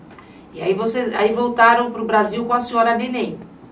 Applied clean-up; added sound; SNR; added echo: none; none; none; none.